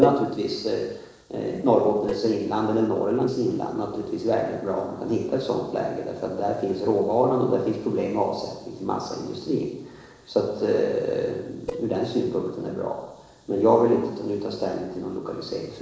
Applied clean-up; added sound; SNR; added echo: neural separator model SepFormer DNS4.